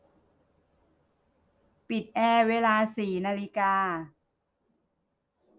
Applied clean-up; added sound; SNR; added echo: none; none; none; none.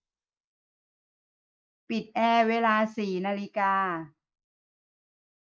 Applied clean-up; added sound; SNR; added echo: neural mask model Resemble Enhance denoiser.